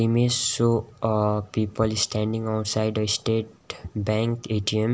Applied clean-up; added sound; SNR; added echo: none; none; none; none.